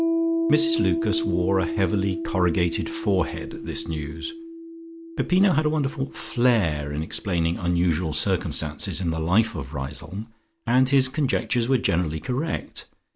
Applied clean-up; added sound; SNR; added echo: none; Piano; 7 dB; none.